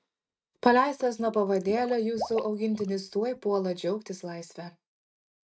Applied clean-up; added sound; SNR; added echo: neural mask model RNNoise.